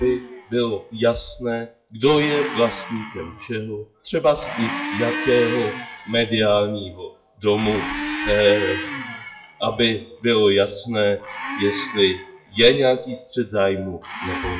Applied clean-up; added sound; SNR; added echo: classical method WPE with log-MMSE.